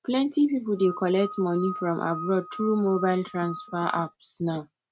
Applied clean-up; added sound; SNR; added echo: neural mask model RNNoise.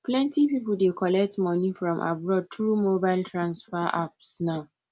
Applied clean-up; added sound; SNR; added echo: none; none; none; none.